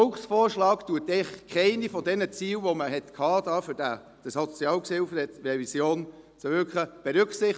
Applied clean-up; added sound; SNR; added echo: none; none; none; none.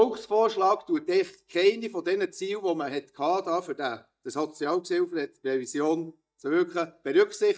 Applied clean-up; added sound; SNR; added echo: neural mask model DeepFilterNet 3.